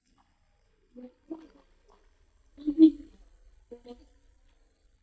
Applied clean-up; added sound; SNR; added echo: neural mask model DeepFilterNet 3.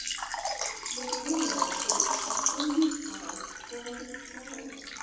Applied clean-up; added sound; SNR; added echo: none; Water / Liquid; -2 dB; reverberation time 1.1 s.